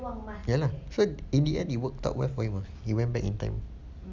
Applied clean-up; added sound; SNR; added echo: none; none; none; none.